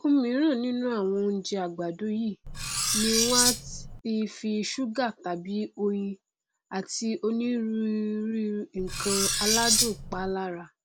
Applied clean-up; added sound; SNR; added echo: none; Cutlery, silverware; -2 dB; none.